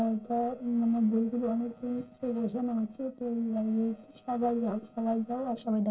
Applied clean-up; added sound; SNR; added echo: neural separator model SepFormer DNS4.